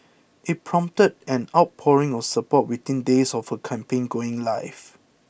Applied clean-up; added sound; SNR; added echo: none; none; none; none.